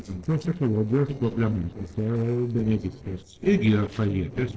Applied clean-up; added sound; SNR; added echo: neural separator model SepFormer DNS4.